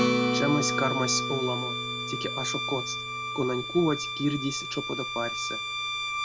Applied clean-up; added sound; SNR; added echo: none; Acoustic guitar + Bowed string instrument; 0 dB; none.